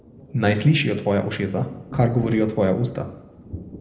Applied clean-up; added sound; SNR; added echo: none; Thunder; 15 dB; reverberation time 0.8 s.